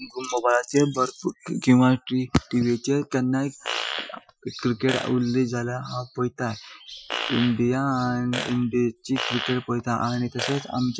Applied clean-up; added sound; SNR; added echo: classical method Wiener filter.